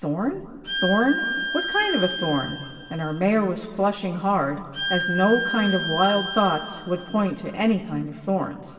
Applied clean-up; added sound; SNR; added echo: none; Bowed string instrument; 6 dB; reverberation time 2.3 s.